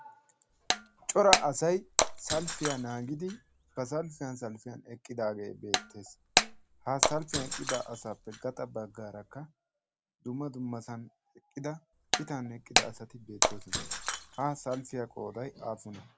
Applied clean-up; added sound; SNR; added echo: none; Shatter; -2 dB; none.